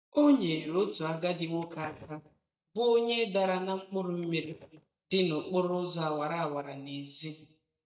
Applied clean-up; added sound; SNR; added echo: neural mask model DeepFilterNet 3.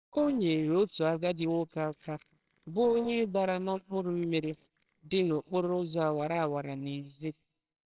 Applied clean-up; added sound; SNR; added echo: neural separator model SepFormer WHAMR!.